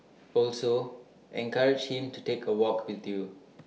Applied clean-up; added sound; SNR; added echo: none; none; none; none.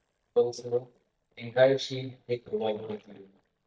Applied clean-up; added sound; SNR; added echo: neural mask model DeepFilterNet 3.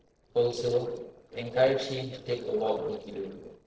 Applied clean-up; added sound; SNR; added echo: neural separator model SepFormer DNS4.